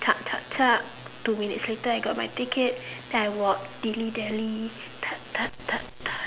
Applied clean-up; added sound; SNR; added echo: none; none; none; none.